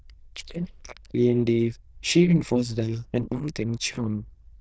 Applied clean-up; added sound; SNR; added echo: neural diffusion model UNIVERSE++.